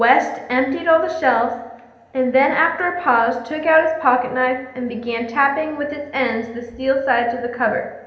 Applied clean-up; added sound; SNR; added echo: none; none; none; reverberation time 0.8 s.